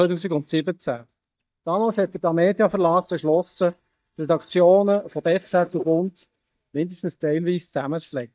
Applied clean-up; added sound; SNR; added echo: neural mask model DeepFilterNet 3.